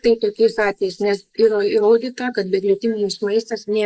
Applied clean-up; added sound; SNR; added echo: neural mask model Resemble Enhance denoiser.